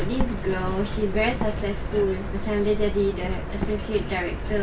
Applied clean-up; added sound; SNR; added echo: none; Writing; 5 dB; none.